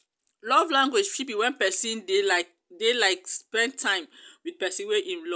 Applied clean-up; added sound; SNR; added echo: none; none; none; none.